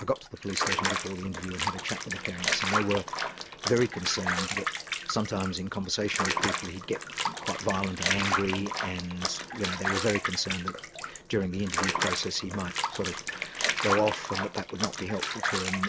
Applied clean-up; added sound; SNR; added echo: none; Bathtub (filling or washing) / Water; 0 dB; none.